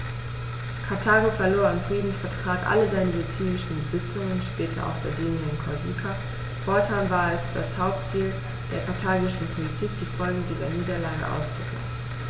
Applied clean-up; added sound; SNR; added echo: none; none; none; none.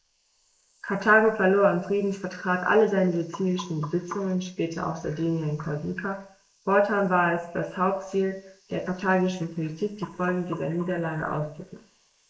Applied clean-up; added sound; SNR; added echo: neural mask model Resemble Enhance denoiser.